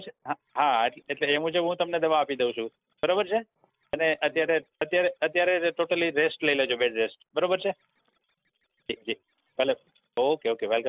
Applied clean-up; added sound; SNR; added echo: neural separator model SepFormer DNS4.